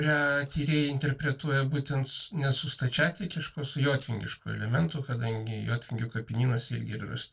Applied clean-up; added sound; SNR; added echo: neural separator model SepFormer DNS4.